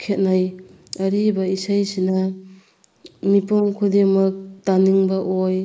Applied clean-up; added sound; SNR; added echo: neural mask model Resemble Enhance denoiser.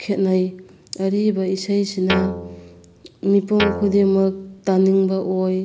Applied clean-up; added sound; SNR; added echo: none; Guitar; 8 dB; none.